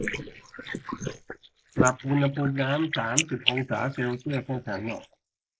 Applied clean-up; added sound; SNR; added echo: neural mask model Resemble Enhance denoiser.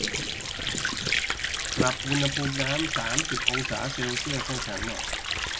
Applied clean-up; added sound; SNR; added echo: none; Sink (filling or washing) / Water; -4 dB; none.